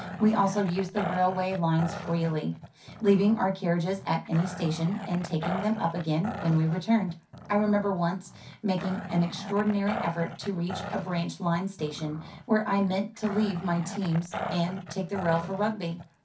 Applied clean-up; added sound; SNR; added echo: none; Growling; 11 dB; reverberation time 0.3 s.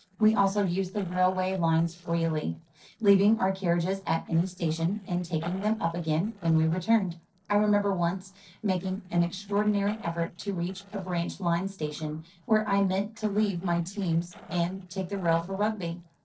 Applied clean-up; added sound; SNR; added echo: neural separator model SepFormer DNS4.